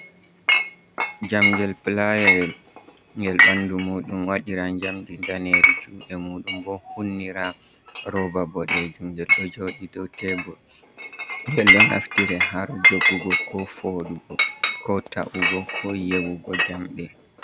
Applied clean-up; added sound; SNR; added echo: none; Chink, clink; -3 dB; none.